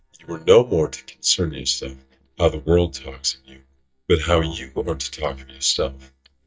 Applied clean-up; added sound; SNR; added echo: neural mask model DeepFilterNet 3.